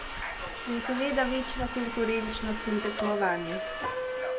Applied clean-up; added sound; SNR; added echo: none; Subway, metro, underground; 3 dB; none.